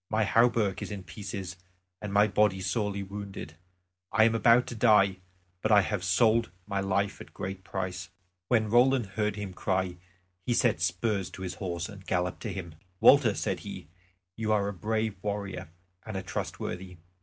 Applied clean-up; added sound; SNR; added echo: none; none; none; none.